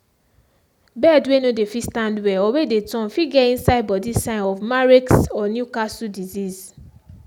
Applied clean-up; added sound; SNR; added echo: none; none; none; none.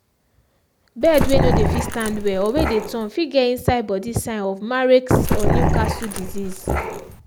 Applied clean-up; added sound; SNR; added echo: none; Growling; -1 dB; none.